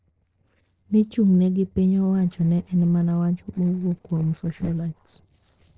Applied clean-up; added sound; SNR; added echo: neural separator model SepFormer DNS4.